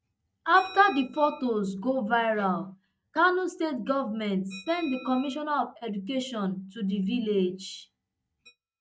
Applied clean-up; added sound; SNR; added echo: neural mask model RNNoise.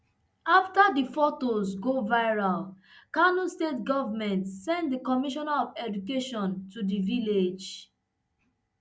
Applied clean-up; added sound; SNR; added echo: none; none; none; none.